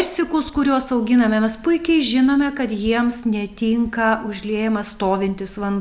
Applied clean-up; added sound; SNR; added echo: none; none; none; none.